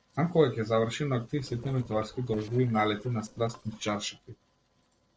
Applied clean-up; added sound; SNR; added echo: neural separator model SepFormer DNS4.